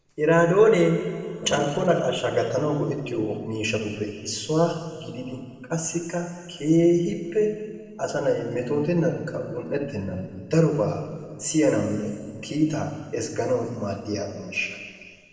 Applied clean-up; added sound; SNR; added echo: neural separator model SepFormer DNS4.